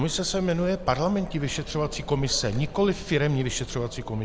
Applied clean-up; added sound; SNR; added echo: none; Chatter; 12 dB; none.